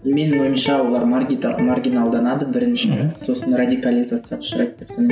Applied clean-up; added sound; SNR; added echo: none; Electric guitar; 14 dB; none.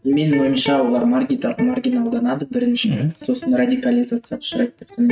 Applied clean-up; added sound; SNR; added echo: neural mask model RNNoise.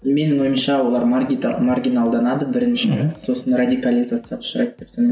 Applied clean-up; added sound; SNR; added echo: none; none; none; none.